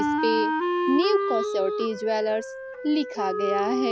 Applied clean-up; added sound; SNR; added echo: none; Wind instrument, woodwind instrument; 1 dB; none.